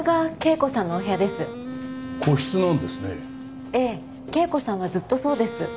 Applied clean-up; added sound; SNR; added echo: none; Wind instrument, woodwind instrument; 12 dB; none.